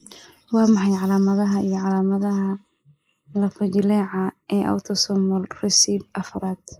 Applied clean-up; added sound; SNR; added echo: neural mask model Resemble Enhance denoiser.